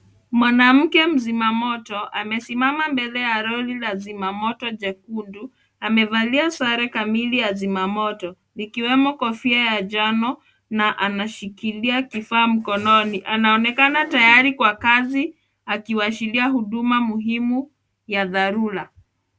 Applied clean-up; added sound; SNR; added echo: none; none; none; none.